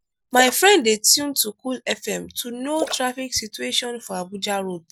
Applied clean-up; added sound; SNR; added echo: none; Splash, splatter; 15 dB; none.